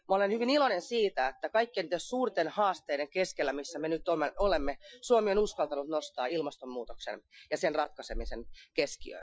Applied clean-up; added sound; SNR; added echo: classical method Wiener filter.